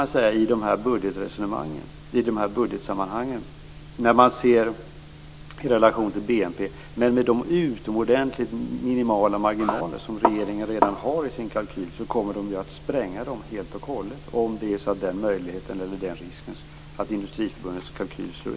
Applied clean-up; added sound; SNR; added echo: none; Alarm; 19 dB; none.